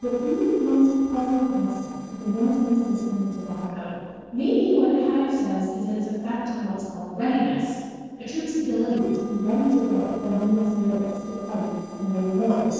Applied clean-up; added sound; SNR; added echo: neural separator model SepFormer DNS4.